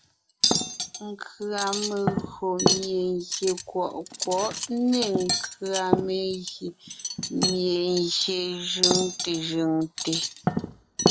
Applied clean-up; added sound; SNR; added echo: none; Cutlery, silverware; 1 dB; none.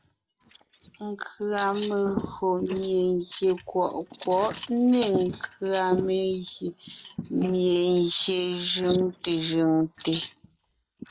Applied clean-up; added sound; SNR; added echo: neural mask model Resemble Enhance denoiser.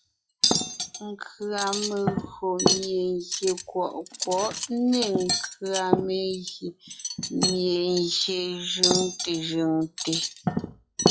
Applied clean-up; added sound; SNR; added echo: classical method log-MMSE.